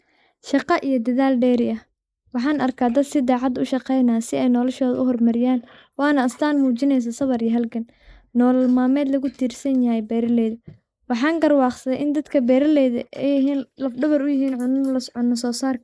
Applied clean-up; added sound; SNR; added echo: neural mask model Resemble Enhance denoiser.